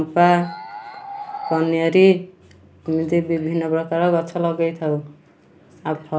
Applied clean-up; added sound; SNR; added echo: none; Animal; 11 dB; none.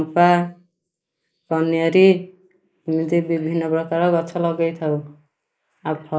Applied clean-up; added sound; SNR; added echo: neural mask model Resemble Enhance denoiser.